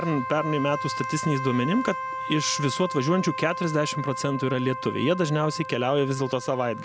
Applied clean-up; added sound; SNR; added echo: none; Wind instrument, woodwind instrument; 7 dB; none.